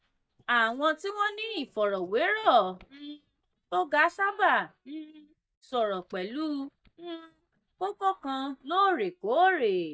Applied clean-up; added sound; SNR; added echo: neural mask model DeepFilterNet 3.